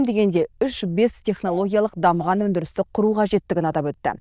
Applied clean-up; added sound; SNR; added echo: neural diffusion model UNIVERSE++.